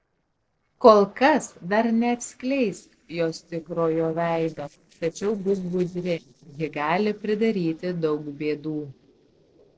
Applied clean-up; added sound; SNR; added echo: neural separator model SepFormer DNS4.